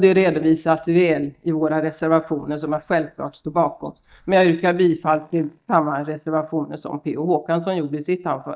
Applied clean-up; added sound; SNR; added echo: neural mask model DeepFilterNet 3.